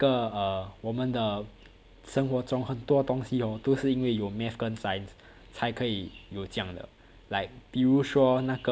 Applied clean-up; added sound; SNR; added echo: none; none; none; none.